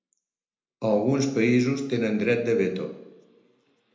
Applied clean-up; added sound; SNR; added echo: none; none; none; reverberation time 0.8 s.